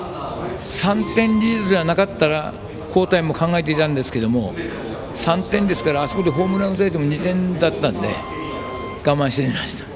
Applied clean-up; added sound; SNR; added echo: none; Wind instrument, woodwind instrument; 17 dB; none.